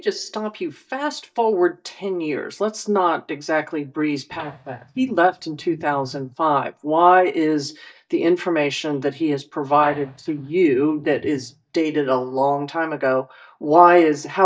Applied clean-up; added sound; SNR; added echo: neural mask model DeepFilterNet 3.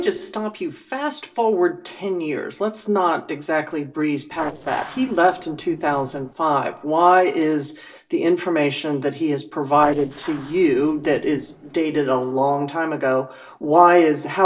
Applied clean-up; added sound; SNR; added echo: neural separator model SepFormer DNS4.